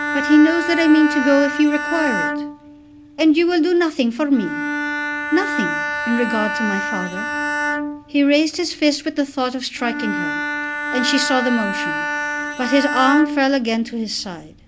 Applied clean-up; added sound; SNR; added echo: none; Bowed string instrument; 5 dB; none.